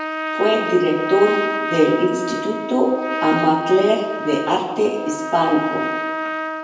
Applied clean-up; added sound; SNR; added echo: none; Trumpet; 6 dB; reverberation time 0.9 s.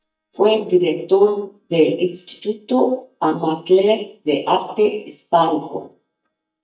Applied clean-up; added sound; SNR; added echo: neural mask model DeepFilterNet 3.